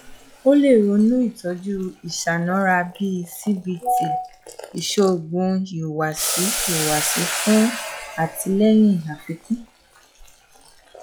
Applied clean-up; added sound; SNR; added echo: classical method log-MMSE.